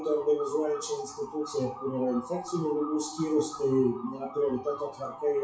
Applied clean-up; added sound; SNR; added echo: classical method WPE with log-MMSE.